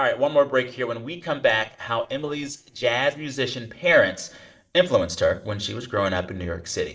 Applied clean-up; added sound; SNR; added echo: neural separator model SepFormer DNS4.